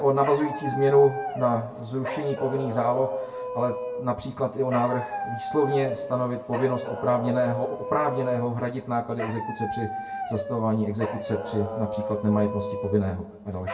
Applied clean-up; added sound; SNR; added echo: none; Dog; 7 dB; reverberation time 0.2 s.